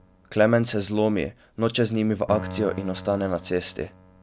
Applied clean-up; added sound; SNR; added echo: none; Keyboard (musical); 16 dB; none.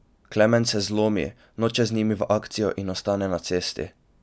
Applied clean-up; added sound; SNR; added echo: none; none; none; none.